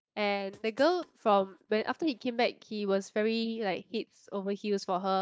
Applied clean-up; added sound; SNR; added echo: neural mask model DeepFilterNet 3.